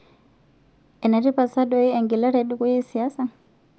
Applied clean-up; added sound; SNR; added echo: none; none; none; none.